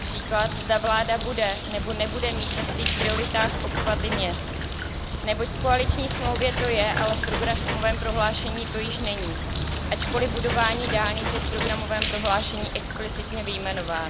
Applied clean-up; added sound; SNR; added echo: none; Engine / Mechanisms + Bird; 1 dB; none.